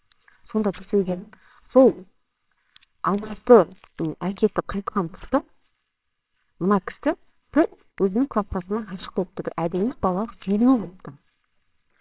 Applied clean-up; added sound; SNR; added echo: neural separator model SepFormer WHAMR!.